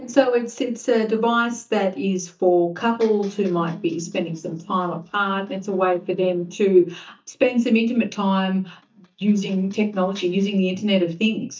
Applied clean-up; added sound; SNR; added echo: neural mask model DeepFilterNet 3.